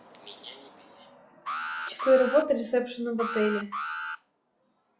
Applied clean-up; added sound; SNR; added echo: classical method log-MMSE.